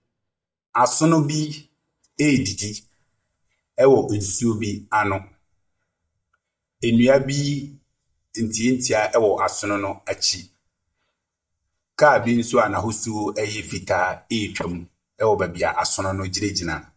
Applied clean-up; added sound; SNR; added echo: neural mask model DeepFilterNet 3.